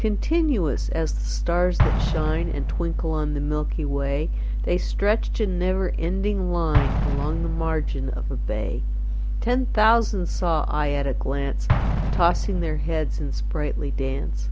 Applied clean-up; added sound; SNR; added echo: none; Explosion; 10 dB; none.